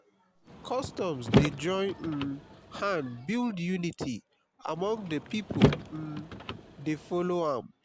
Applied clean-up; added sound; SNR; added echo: none; Car; -1 dB; none.